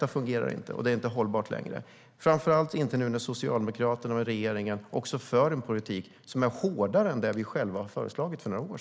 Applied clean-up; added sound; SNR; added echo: none; none; none; none.